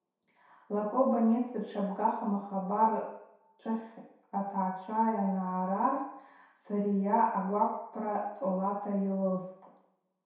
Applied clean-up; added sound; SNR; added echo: none; none; none; reverberation time 0.7 s.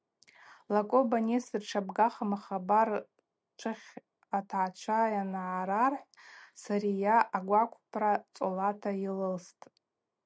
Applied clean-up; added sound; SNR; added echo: none; none; none; none.